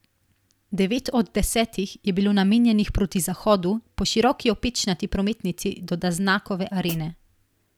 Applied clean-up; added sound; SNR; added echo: none; Hi-hat; 16 dB; none.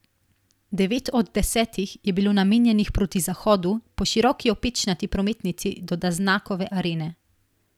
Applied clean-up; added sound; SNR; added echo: none; none; none; none.